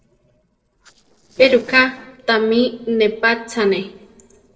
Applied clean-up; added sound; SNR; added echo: neural separator model SepFormer DNS4.